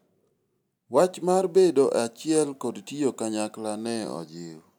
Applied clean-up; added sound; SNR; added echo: none; none; none; none.